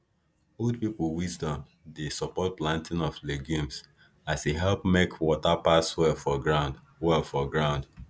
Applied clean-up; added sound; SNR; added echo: none; none; none; none.